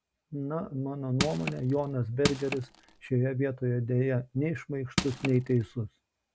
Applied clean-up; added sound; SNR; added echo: none; Crushing; 5 dB; none.